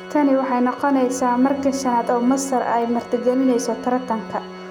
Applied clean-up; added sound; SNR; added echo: none; Organ; 16 dB; none.